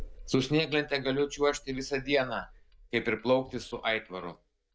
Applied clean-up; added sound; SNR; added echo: neural mask model DeepFilterNet 3.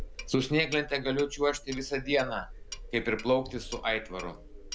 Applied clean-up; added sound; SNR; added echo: none; Clock; 12 dB; none.